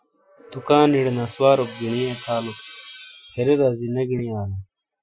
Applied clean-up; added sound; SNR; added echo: classical method Wiener filter.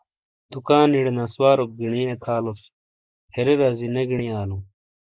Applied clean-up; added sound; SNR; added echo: neural mask model Resemble Enhance denoiser.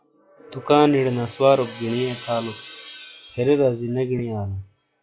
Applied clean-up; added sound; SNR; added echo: classical method log-MMSE.